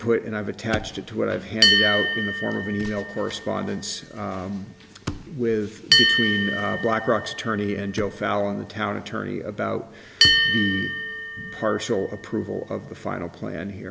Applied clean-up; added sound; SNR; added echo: none; Bell; 0 dB; none.